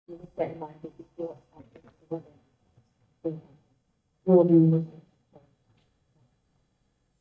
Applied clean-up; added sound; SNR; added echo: neural mask model DeepFilterNet 3.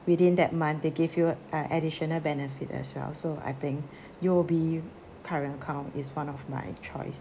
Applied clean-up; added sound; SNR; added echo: none; none; none; none.